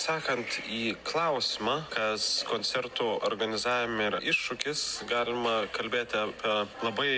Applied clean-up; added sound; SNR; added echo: none; none; none; none.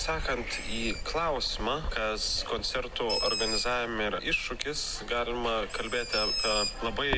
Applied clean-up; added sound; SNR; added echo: none; Bird; 4 dB; none.